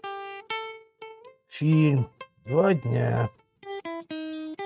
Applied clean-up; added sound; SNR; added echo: neural mask model RNNoise.